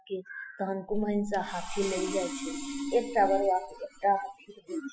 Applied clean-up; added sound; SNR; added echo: classical method Wiener filter.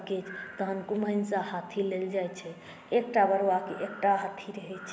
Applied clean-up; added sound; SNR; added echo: none; none; none; none.